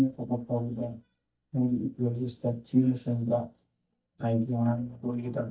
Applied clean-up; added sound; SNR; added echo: neural mask model DeepFilterNet 3.